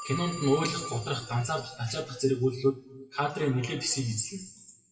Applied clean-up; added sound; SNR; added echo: classical method WPE with log-MMSE.